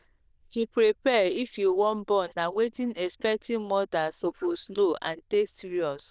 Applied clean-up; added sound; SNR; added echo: neural diffusion model UNIVERSE++.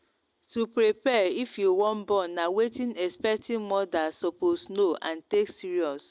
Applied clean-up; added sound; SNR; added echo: none; none; none; none.